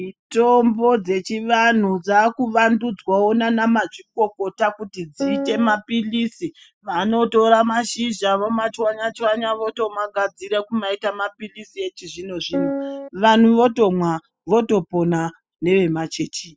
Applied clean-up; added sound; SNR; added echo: classical method spectral subtraction.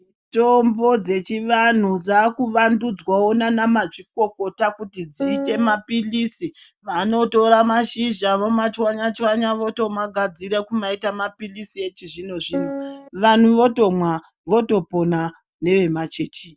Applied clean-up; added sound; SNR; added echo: neural mask model DeepFilterNet 3.